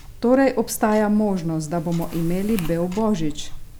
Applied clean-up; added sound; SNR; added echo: neural mask model Resemble Enhance denoiser.